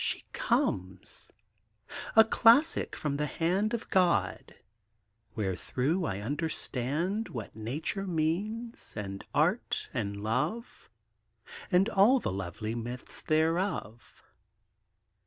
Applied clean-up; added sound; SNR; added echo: none; none; none; none.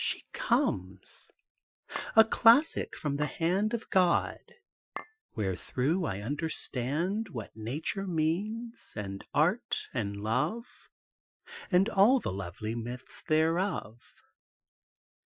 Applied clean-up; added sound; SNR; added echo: classical method Wiener filter.